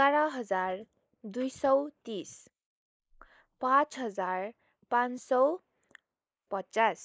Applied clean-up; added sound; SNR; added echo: neural mask model Resemble Enhance denoiser.